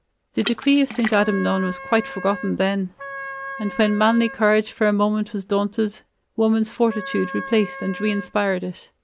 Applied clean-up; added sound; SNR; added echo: none; Wind instrument, woodwind instrument + Water / Splash, splatter; 12 dB; none.